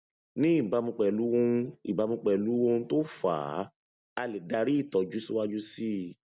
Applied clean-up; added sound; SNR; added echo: none; none; none; none.